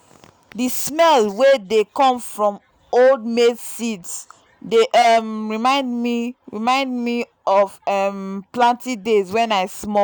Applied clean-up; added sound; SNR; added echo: none; none; none; none.